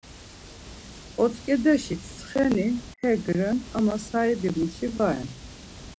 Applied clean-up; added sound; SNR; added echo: none; Water; 17 dB; none.